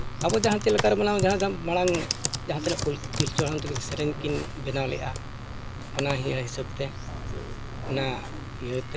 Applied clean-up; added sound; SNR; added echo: none; Computer keyboard; 4 dB; none.